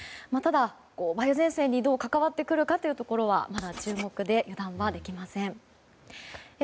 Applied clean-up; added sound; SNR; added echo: none; Writing; 15 dB; none.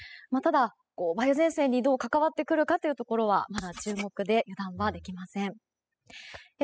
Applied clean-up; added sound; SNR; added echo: classical method spectral subtraction.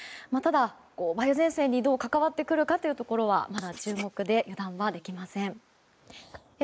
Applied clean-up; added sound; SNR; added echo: neural mask model Resemble Enhance denoiser.